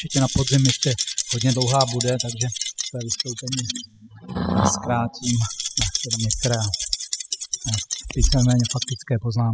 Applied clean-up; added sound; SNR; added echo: classical method spectral subtraction.